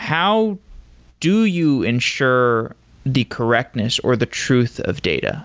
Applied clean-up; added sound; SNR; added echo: none; none; none; none.